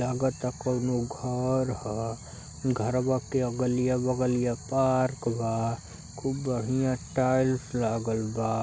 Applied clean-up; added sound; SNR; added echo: none; none; none; none.